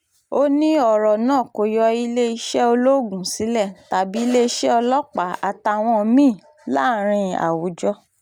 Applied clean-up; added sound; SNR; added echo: none; none; none; none.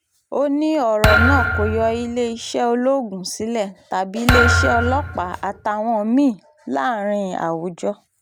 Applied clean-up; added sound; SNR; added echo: none; Thump, thud; -1 dB; none.